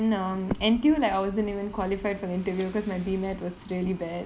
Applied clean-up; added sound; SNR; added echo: none; Breathing; 16 dB; none.